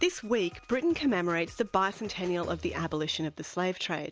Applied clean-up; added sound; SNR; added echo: none; none; none; none.